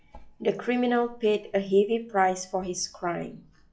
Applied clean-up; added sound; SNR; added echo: classical method log-MMSE.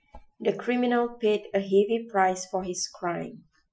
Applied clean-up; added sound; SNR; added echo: classical method Wiener filter.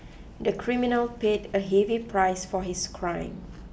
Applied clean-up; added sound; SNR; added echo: none; none; none; none.